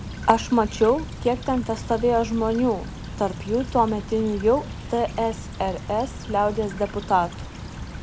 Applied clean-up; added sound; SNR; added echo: none; Stream / Trickle, dribble; 10 dB; none.